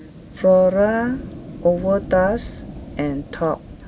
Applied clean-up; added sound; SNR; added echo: none; Fire; 14 dB; none.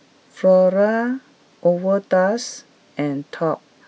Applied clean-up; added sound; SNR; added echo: none; none; none; none.